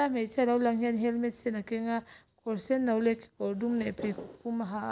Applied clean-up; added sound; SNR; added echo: none; none; none; none.